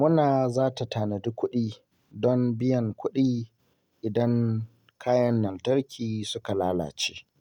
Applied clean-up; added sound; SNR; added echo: none; none; none; none.